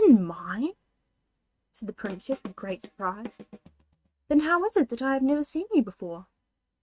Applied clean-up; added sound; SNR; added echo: neural mask model RNNoise.